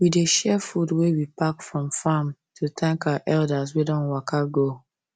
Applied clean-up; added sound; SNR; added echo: none; none; none; none.